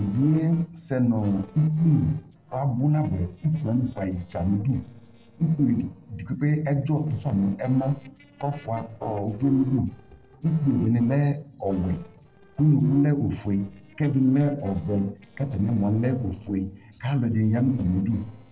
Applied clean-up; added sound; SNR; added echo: neural separator model SepFormer DNS4.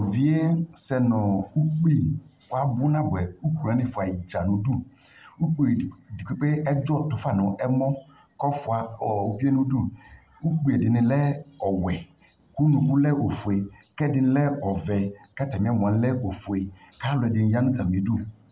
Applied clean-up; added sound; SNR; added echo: none; none; none; none.